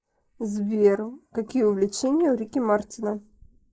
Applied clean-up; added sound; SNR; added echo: neural mask model Resemble Enhance denoiser.